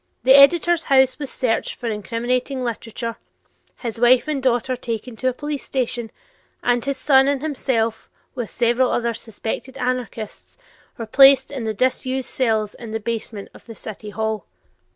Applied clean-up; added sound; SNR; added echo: none; none; none; none.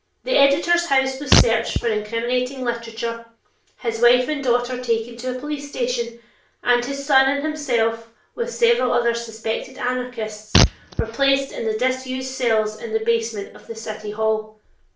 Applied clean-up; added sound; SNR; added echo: none; Fart; 0 dB; reverberation time 0.4 s.